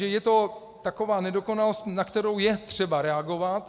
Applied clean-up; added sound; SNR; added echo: none; none; none; none.